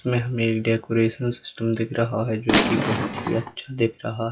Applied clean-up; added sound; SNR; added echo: classical method WPE with log-MMSE.